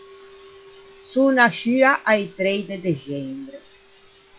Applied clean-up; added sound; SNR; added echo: classical method log-MMSE.